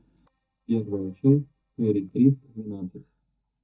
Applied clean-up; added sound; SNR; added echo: neural mask model DeepFilterNet 3.